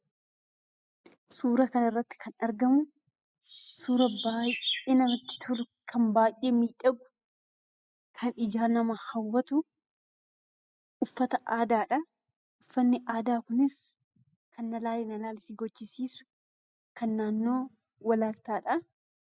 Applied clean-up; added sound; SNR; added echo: classical method spectral subtraction.